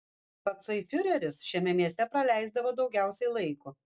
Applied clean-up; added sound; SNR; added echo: none; none; none; none.